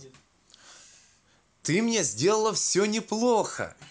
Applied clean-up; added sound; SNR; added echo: none; none; none; none.